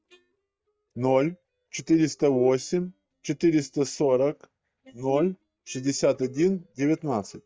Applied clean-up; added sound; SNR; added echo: neural mask model DeepFilterNet 3.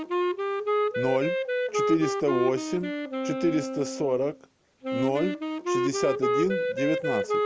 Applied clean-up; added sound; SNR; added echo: none; Wind instrument, woodwind instrument; -1 dB; none.